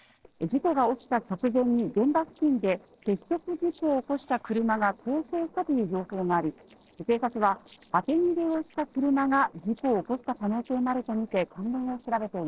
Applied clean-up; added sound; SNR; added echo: neural separator model SepFormer DNS4.